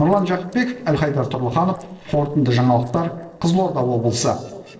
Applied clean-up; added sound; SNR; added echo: neural separator model SepFormer DNS4.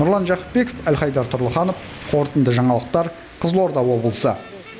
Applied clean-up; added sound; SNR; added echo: none; none; none; none.